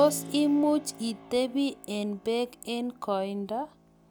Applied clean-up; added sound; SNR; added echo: none; Keyboard (musical); 18 dB; none.